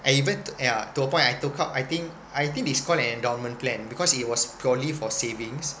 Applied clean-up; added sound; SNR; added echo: none; none; none; none.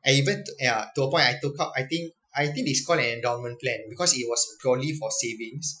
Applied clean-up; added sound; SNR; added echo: classical method Wiener filter.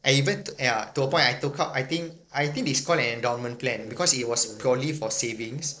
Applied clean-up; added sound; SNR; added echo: neural separator model SepFormer DNS4.